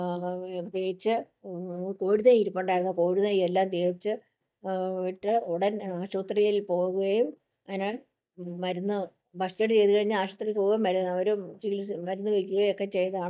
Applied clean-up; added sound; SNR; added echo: neural mask model DeepFilterNet 3.